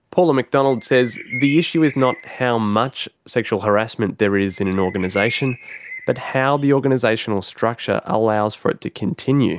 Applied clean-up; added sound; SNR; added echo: none; Bird; 15 dB; none.